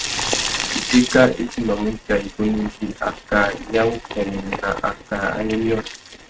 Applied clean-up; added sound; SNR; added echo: neural mask model RNNoise.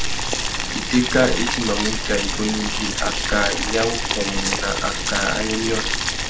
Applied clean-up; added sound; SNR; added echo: none; Boiling; -1 dB; none.